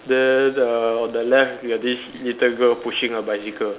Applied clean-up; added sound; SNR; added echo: none; none; none; none.